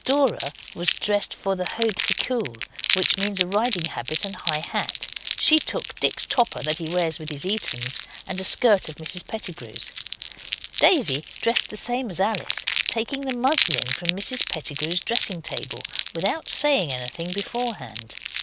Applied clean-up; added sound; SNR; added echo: none; Crumpling, crinkling; 5 dB; none.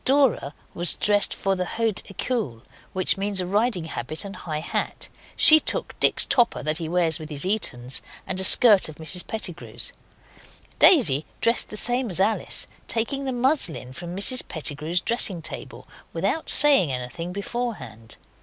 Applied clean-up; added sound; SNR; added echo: none; none; none; none.